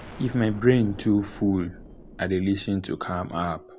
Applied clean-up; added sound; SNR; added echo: none; Explosion; 18 dB; none.